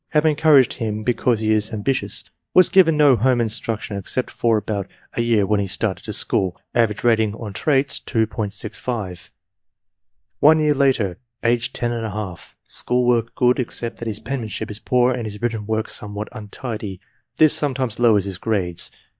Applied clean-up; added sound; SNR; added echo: neural mask model DeepFilterNet 3.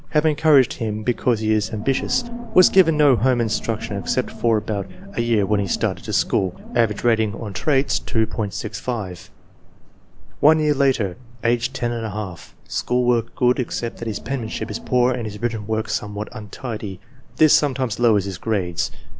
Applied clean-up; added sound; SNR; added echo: none; Wind; 8 dB; none.